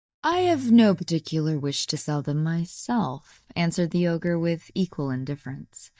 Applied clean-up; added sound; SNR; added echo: neural mask model DeepFilterNet 3.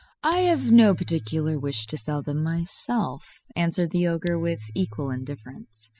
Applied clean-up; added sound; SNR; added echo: classical method spectral subtraction.